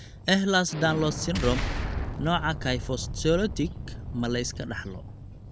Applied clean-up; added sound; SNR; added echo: none; Explosion + Boom; 6 dB; none.